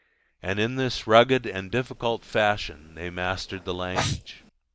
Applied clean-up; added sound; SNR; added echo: neural mask model Resemble Enhance denoiser.